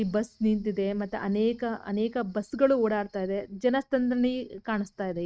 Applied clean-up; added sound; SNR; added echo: neural mask model RNNoise.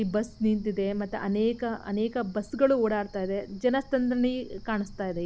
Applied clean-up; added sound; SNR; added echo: none; Cricket; 18 dB; none.